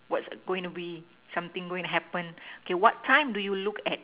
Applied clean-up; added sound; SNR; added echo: none; none; none; none.